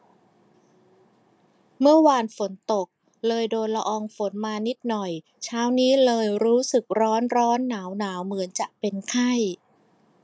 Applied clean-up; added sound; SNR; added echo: none; none; none; none.